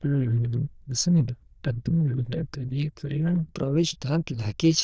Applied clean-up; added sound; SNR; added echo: neural diffusion model UNIVERSE++.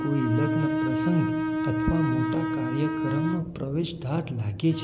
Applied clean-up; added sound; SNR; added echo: none; Bowed string instrument; 1 dB; none.